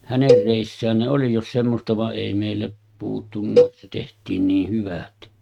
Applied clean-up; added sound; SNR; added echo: neural mask model RNNoise.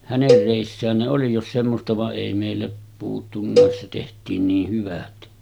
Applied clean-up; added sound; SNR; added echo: none; Cowbell; -1 dB; none.